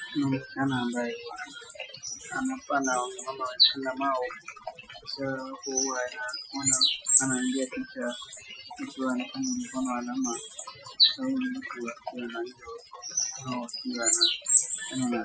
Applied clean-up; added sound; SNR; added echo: classical method Wiener filter.